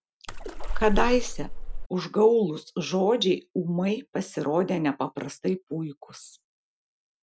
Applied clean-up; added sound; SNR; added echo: none; Splash, splatter; -1 dB; none.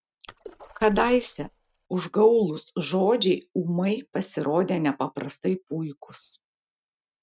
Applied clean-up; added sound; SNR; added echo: neural mask model RNNoise.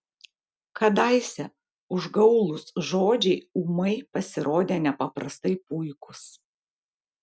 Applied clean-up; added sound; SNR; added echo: none; none; none; none.